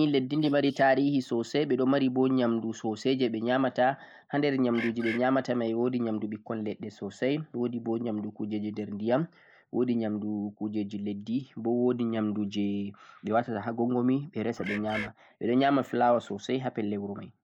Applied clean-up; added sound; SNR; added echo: neural mask model Resemble Enhance denoiser.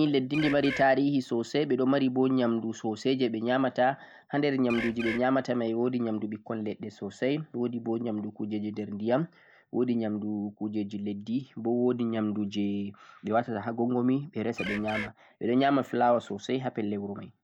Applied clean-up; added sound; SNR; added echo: none; Bird; 7 dB; none.